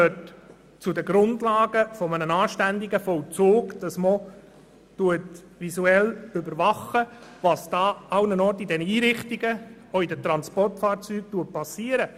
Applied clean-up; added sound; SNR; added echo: none; none; none; none.